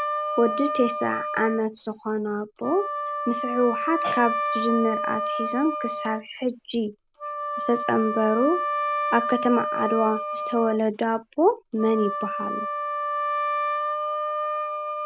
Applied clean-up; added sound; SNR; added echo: none; Wind instrument, woodwind instrument; 2 dB; none.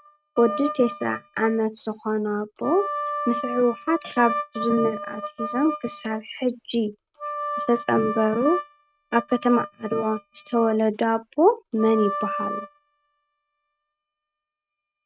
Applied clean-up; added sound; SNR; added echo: neural mask model RNNoise.